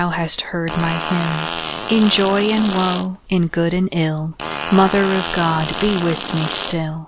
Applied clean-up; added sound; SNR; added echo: none; Fart; 6 dB; none.